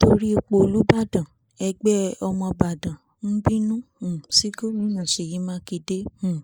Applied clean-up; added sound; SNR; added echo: neural mask model Resemble Enhance denoiser.